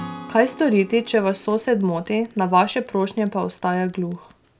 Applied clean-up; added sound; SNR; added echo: none; Acoustic guitar / Strum + Bell; 15 dB; none.